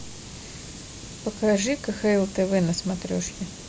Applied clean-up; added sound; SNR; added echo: none; Hiss; 14 dB; none.